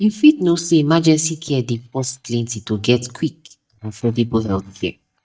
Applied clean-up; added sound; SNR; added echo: neural mask model DeepFilterNet 3.